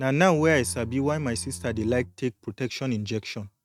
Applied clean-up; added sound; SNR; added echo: neural mask model RNNoise.